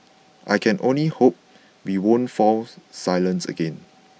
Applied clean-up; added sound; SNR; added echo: none; none; none; none.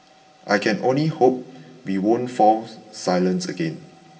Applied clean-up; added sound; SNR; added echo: none; none; none; reverberation time 1.3 s.